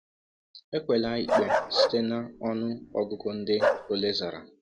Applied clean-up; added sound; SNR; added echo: none; Bark; 0 dB; none.